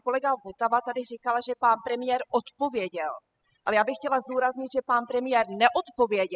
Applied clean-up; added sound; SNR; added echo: classical method spectral subtraction.